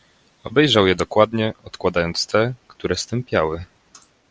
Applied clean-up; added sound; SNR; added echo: none; none; none; none.